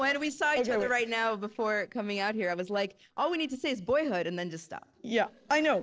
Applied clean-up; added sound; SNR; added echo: neural separator model SepFormer DNS4.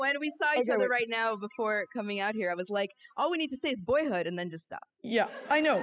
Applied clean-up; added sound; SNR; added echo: classical method spectral subtraction.